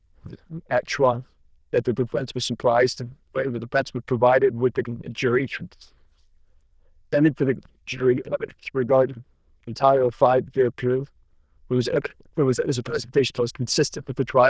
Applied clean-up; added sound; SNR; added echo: neural diffusion model UNIVERSE++.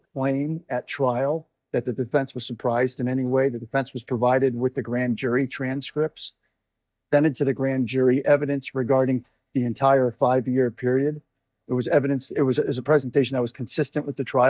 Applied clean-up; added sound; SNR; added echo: neural mask model DeepFilterNet 3.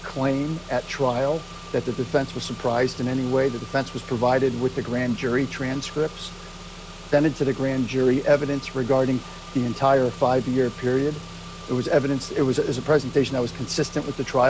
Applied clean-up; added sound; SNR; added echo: none; Engine / Car; 14 dB; none.